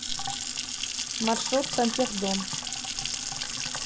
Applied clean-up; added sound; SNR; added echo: none; Sink (filling or washing) / Water tap, faucet / Splash, splatter; 0 dB; none.